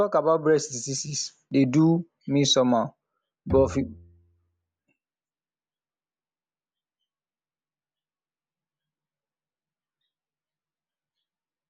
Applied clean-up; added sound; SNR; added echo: none; Bowed string instrument; 9 dB; none.